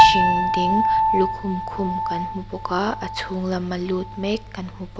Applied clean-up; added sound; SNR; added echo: none; Piano; -4 dB; none.